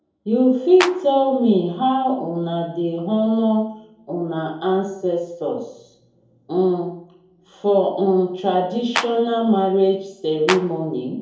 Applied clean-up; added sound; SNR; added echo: none; Clapping; 6 dB; reverberation time 2.6 s.